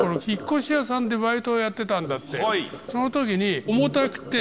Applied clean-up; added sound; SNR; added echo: none; Sink (filling or washing); 11 dB; none.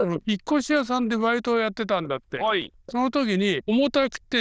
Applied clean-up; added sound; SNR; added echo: neural diffusion model UNIVERSE++.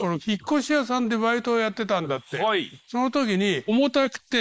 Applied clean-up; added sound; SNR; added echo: neural mask model Resemble Enhance denoiser.